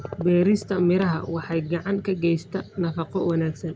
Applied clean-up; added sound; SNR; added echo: none; none; none; none.